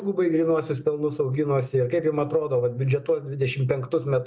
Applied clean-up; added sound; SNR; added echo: none; none; none; none.